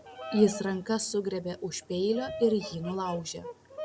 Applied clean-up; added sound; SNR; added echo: none; Bird vocalization, bird call, bird song; 13 dB; none.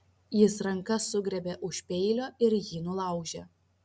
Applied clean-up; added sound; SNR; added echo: none; none; none; none.